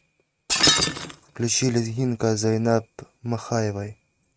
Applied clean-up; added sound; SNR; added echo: neural mask model RNNoise.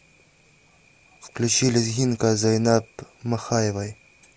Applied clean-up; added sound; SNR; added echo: none; none; none; none.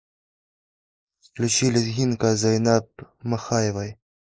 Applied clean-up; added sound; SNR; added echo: neural mask model Resemble Enhance denoiser.